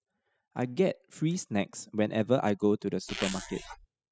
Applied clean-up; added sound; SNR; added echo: classical method spectral subtraction.